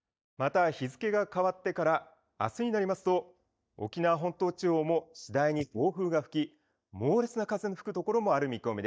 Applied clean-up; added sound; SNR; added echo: neural mask model DeepFilterNet 3.